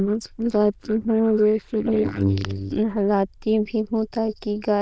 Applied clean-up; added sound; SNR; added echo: neural diffusion model UNIVERSE++.